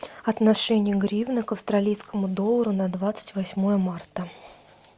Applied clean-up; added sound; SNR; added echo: none; none; none; none.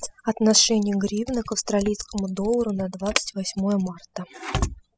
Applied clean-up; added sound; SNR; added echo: classical method spectral subtraction.